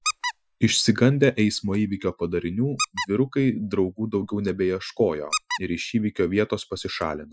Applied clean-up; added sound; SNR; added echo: classical method Wiener filter.